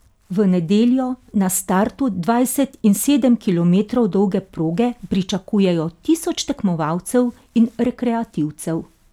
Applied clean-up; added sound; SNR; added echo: none; none; none; none.